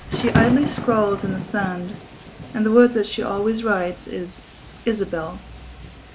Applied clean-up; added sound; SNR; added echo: none; Thunder / Rain; 7 dB; none.